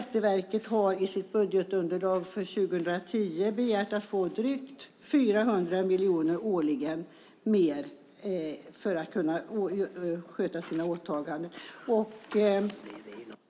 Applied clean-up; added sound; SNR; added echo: none; none; none; none.